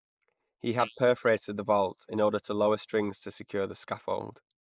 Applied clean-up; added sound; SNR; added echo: neural mask model Resemble Enhance denoiser.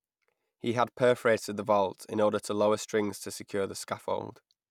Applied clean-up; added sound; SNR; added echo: none; none; none; none.